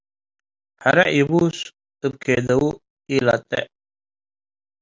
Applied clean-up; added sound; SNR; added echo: none; none; none; none.